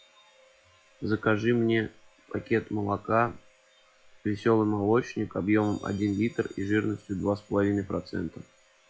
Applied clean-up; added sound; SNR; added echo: classical method log-MMSE.